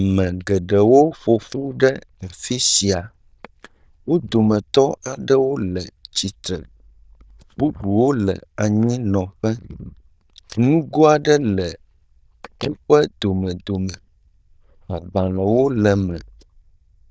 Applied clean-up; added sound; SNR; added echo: neural diffusion model UNIVERSE++.